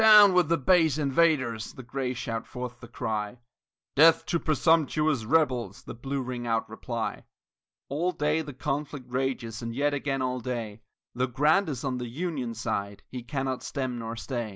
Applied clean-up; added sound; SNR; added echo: none; none; none; none.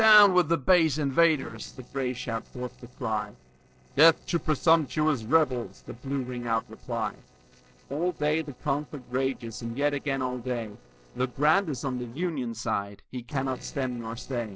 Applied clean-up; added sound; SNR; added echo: neural separator model SepFormer DNS4.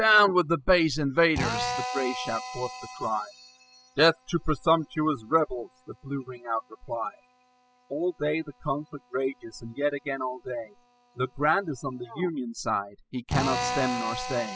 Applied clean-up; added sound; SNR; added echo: classical method spectral subtraction.